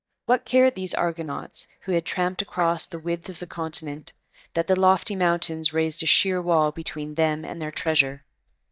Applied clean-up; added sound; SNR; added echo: neural mask model DeepFilterNet 3.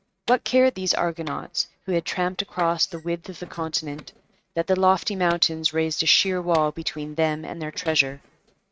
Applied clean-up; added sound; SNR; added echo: neural mask model RNNoise.